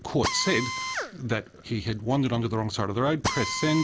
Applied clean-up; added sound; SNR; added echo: none; Drill; 7 dB; none.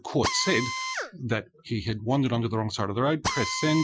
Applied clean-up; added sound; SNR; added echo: classical method Wiener filter.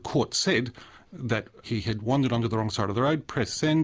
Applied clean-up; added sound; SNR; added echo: none; none; none; none.